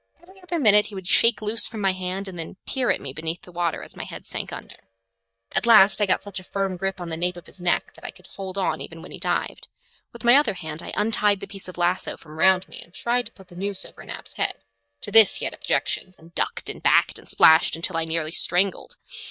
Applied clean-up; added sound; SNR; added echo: neural mask model DeepFilterNet 3.